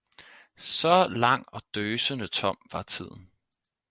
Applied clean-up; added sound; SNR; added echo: none; none; none; none.